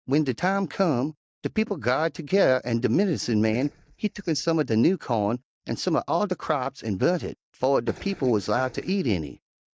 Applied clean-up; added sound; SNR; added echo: neural mask model DeepFilterNet 3.